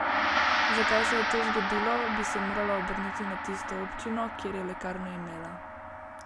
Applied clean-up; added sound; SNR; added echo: none; Gong; -3 dB; none.